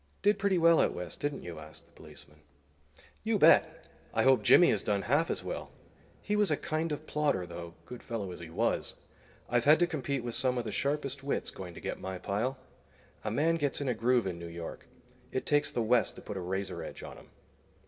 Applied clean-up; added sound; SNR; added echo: none; none; none; reverberation time 1.9 s.